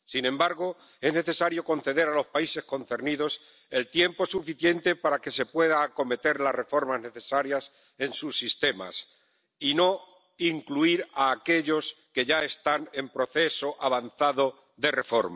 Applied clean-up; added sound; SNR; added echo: none; none; none; none.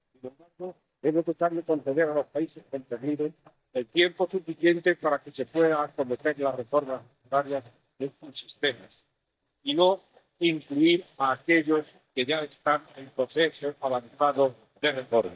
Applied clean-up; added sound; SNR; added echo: neural mask model DeepFilterNet 3.